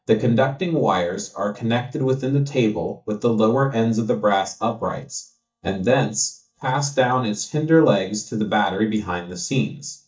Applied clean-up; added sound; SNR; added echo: neural mask model DeepFilterNet 3.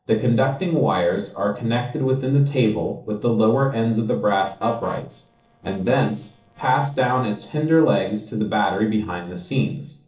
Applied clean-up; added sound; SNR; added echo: neural separator model SepFormer DNS4.